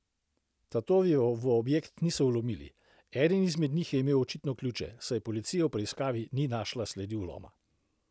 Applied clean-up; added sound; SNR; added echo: none; none; none; none.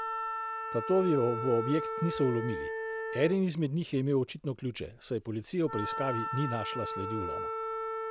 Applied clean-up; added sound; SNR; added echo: none; Wind instrument, woodwind instrument; 5 dB; none.